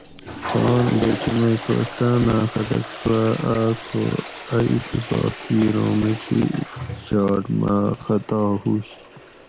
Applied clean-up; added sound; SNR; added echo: none; Toilet flush; 11 dB; none.